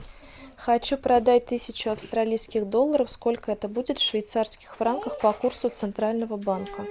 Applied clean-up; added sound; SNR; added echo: none; none; none; none.